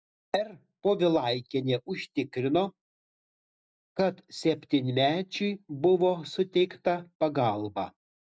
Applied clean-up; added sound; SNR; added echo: none; none; none; none.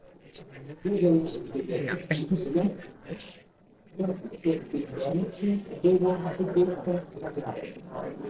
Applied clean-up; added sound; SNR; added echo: neural separator model SepFormer DNS4.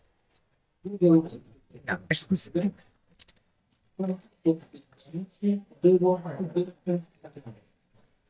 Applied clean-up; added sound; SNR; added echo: neural mask model DeepFilterNet 3.